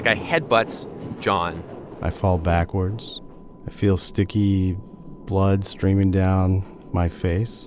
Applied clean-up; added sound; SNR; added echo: none; none; none; none.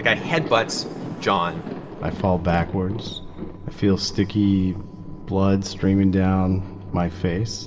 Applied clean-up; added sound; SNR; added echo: none; Thunder; 16 dB; reverberation time 2.7 s.